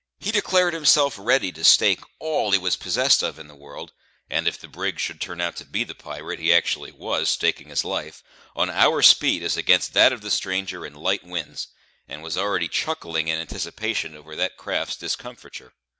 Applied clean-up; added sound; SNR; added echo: none; none; none; none.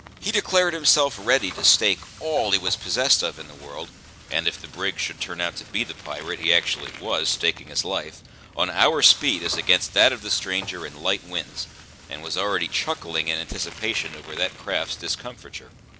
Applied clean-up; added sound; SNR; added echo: none; Bicycle + Frying (food); 18 dB; none.